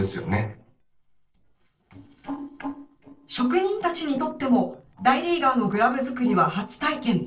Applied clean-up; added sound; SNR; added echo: neural separator model SepFormer DNS4.